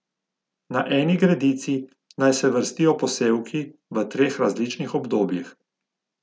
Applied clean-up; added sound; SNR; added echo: none; none; none; none.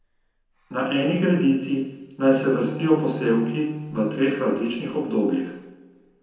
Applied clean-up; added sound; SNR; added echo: none; Wind instrument, woodwind instrument; 15 dB; reverberation time 0.9 s.